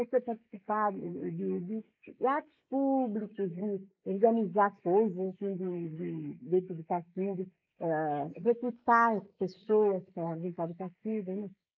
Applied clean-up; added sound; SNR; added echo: neural mask model Resemble Enhance denoiser.